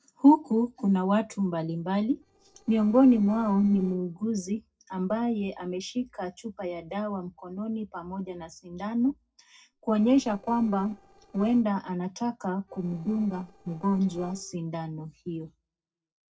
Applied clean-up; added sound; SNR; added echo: neural separator model SepFormer DNS4.